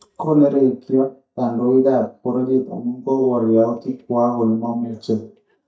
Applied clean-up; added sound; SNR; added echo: neural mask model DeepFilterNet 3.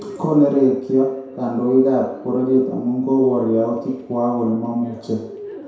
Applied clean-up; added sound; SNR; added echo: none; Bird; 17 dB; reverberation time 0.7 s.